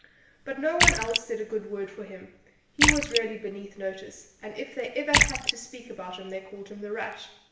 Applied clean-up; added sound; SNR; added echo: none; Splash, splatter; -4 dB; reverberation time 0.8 s.